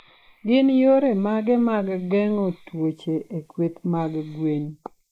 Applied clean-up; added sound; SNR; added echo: neural mask model Resemble Enhance denoiser.